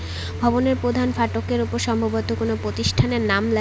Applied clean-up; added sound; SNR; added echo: none; Telephone; 8 dB; none.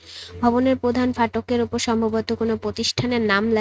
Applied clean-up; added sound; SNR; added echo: neural mask model RNNoise.